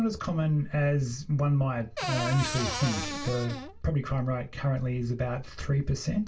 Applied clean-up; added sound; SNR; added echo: none; Cupboard open or close / Door; 6 dB; reverberation time 0.2 s.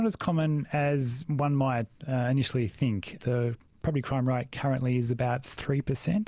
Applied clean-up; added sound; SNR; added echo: none; none; none; none.